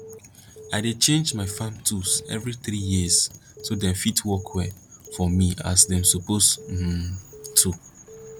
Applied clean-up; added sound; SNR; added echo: none; Alarm / Keyboard (musical) + Motorcycle; 19 dB; none.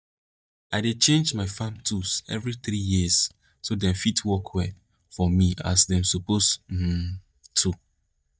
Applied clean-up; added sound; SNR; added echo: neural mask model DeepFilterNet 3.